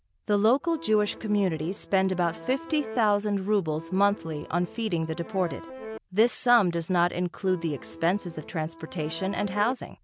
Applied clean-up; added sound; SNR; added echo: none; Accordion; 15 dB; none.